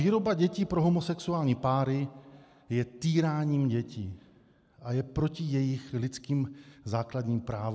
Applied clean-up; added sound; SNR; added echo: none; none; none; none.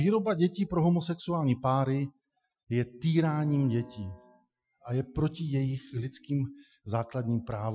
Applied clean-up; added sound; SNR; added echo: classical method Wiener filter.